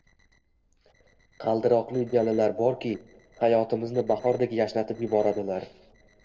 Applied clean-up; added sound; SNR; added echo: neural separator model SepFormer DNS4.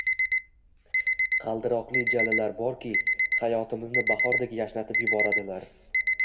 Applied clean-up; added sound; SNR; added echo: none; Alarm; -3 dB; reverberation time 1.0 s.